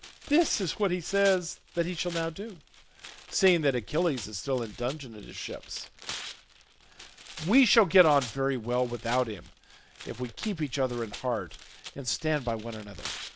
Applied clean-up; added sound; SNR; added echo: none; Tearing; 16 dB; none.